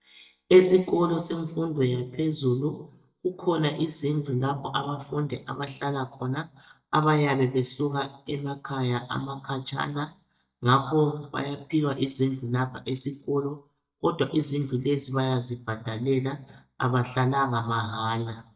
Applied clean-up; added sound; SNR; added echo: neural mask model DeepFilterNet 3.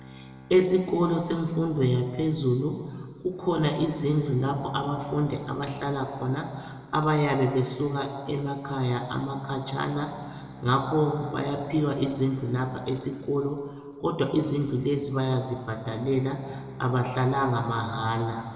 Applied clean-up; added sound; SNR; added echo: none; Bowed string instrument; 19 dB; reverberation time 1.9 s.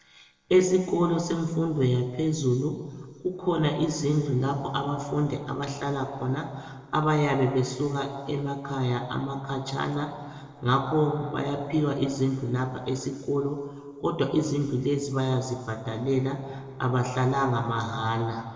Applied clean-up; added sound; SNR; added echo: neural separator model SepFormer DNS4.